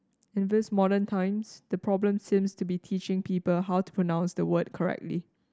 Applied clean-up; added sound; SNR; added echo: none; none; none; none.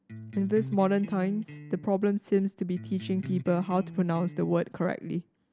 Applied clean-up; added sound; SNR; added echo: none; Electric guitar; 13 dB; none.